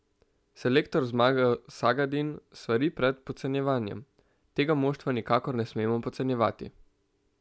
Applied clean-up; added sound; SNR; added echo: none; none; none; none.